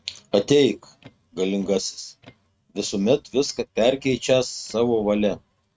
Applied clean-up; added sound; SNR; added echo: neural mask model RNNoise.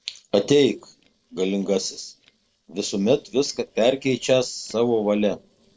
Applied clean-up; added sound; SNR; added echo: neural separator model SepFormer DNS4.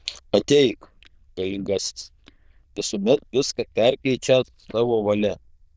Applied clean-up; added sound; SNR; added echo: neural diffusion model UNIVERSE++.